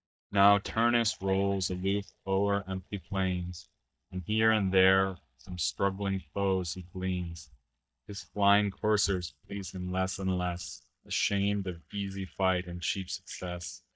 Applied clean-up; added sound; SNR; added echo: neural mask model DeepFilterNet 3.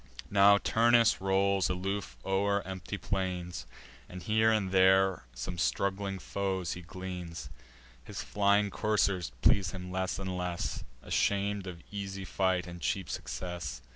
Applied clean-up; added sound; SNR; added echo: none; none; none; none.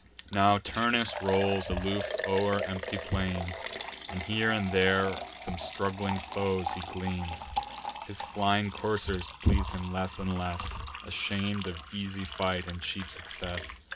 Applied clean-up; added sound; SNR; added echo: none; Liquid; 7 dB; reverberation time 0.3 s.